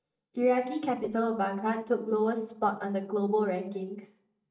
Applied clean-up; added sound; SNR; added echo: neural mask model DeepFilterNet 3.